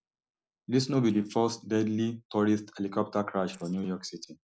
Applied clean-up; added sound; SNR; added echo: neural separator model SepFormer DNS4.